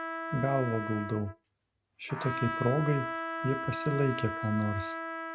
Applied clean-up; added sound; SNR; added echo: none; Trumpet; 5 dB; none.